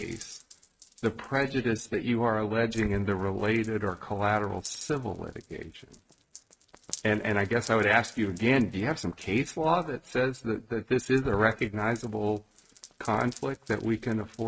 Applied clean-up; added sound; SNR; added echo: neural mask model RNNoise.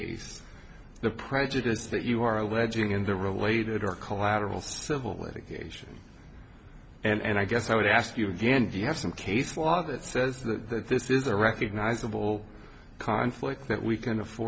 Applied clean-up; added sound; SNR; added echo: none; none; none; none.